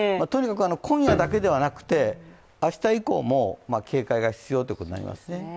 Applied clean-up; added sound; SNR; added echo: none; Piano; 8 dB; none.